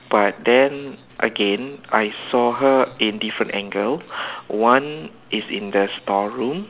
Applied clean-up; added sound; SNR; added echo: none; none; none; none.